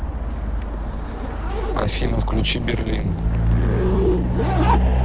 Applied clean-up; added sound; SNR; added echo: neural separator model SepFormer DNS4.